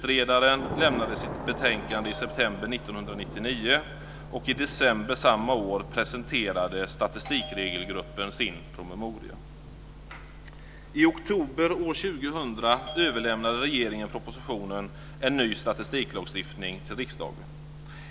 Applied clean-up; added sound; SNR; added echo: none; Thunder / Rain + Bell; 14 dB; none.